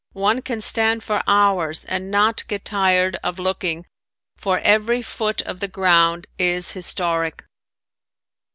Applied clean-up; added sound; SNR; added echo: none; none; none; none.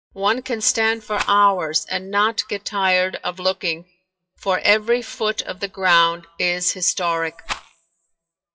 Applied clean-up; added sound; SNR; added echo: classical method WPE with log-MMSE.